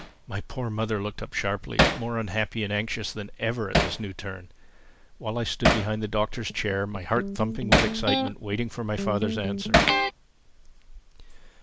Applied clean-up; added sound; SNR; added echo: none; Hammer + Electric guitar; -1 dB; none.